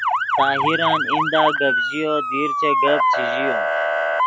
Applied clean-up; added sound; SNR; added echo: none; Motor vehicle (road) / Siren; -4 dB; none.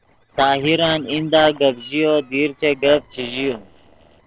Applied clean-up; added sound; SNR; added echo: neural separator model SepFormer DNS4.